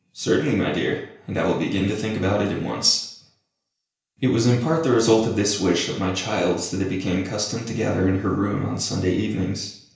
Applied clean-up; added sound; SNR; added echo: none; none; none; reverberation time 0.5 s.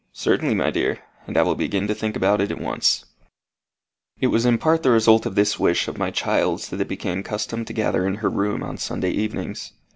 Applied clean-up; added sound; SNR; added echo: none; none; none; none.